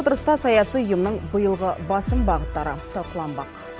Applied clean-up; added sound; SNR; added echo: none; Bass drum; 6 dB; none.